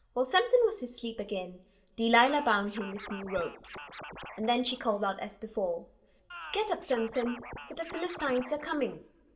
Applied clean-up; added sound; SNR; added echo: none; Scratching (performance technique); 14 dB; reverberation time 0.5 s.